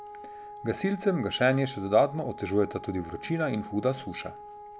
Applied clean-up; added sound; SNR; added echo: none; Wind instrument, woodwind instrument; 15 dB; none.